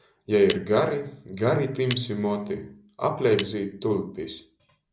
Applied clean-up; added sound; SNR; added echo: none; Cutlery, silverware; 16 dB; none.